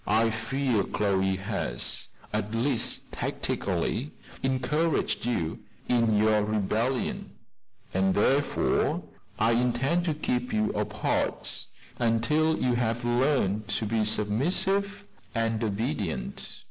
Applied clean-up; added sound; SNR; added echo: none; none; none; none.